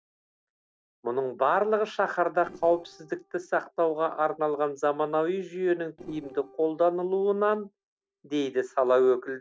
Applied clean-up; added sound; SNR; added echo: neural separator model SepFormer DNS4.